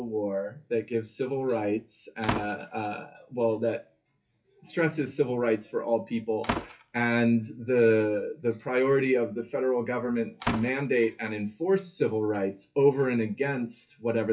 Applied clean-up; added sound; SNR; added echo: classical method WPE with log-MMSE.